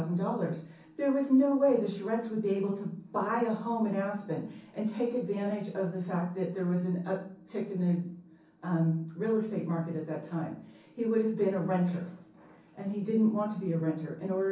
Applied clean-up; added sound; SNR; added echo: none; none; none; reverberation time 0.6 s.